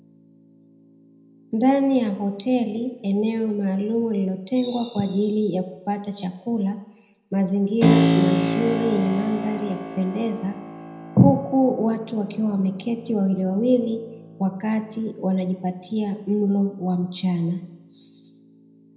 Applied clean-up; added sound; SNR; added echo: none; Keyboard (musical); 7 dB; reverberation time 0.7 s.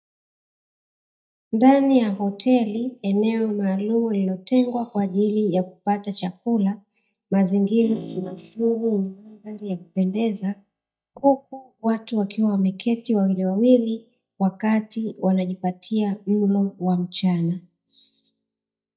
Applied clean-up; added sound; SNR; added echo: neural mask model DeepFilterNet 3.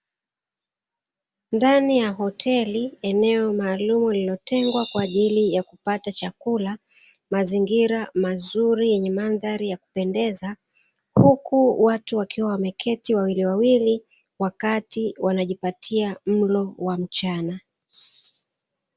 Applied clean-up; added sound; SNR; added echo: none; none; none; none.